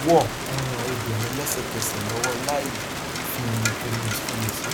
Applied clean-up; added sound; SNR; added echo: none; Rain; 2 dB; none.